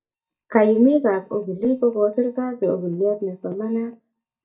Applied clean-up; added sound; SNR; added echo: neural mask model DeepFilterNet 3.